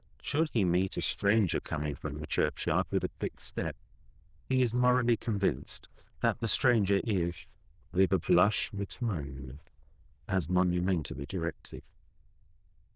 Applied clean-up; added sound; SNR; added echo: neural diffusion model UNIVERSE++.